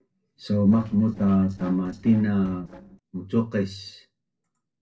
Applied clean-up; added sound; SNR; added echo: neural separator model SepFormer DNS4.